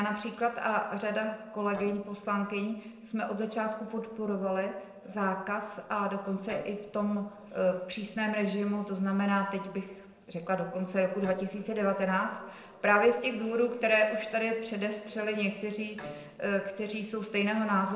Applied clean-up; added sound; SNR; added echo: neural separator model SepFormer DNS4.